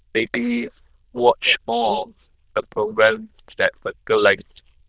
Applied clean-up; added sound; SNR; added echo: neural diffusion model UNIVERSE++.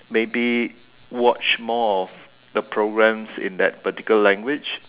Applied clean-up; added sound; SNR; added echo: none; none; none; none.